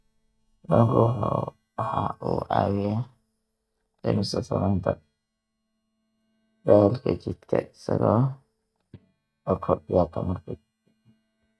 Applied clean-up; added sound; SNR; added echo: neural mask model DeepFilterNet 3.